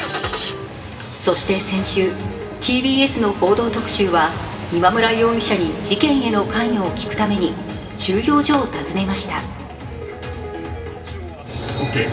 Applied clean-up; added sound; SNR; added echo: none; Engine starting; 14 dB; reverberation time 2.1 s.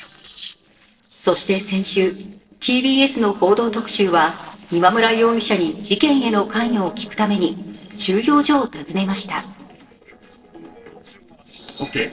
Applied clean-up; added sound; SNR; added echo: neural separator model SepFormer DNS4.